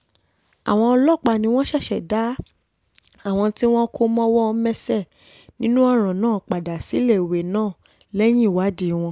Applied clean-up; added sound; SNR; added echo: none; none; none; none.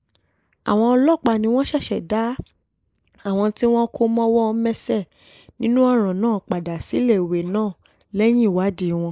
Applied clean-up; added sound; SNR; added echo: neural mask model Resemble Enhance denoiser.